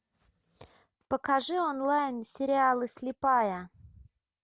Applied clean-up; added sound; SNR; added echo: none; none; none; none.